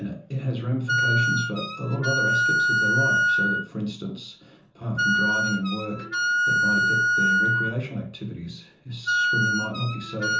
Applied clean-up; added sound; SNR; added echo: none; Wind instrument, woodwind instrument; -5 dB; reverberation time 0.6 s.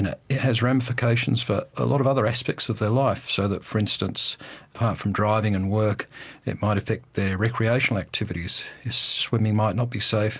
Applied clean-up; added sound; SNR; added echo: none; none; none; none.